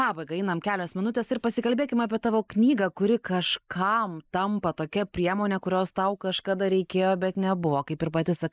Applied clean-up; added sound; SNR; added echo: neural mask model Resemble Enhance denoiser.